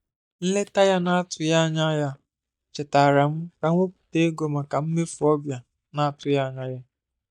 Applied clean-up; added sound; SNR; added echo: neural mask model DeepFilterNet 3.